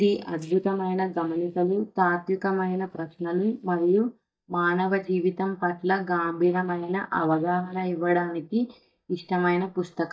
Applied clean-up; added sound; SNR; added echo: neural mask model DeepFilterNet 3.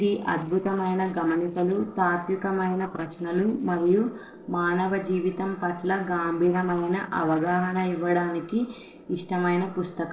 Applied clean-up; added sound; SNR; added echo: neural separator model SepFormer DNS4.